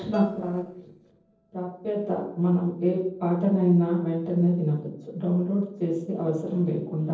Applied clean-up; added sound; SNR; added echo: neural separator model SepFormer DNS4.